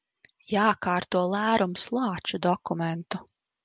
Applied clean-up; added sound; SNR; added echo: none; none; none; none.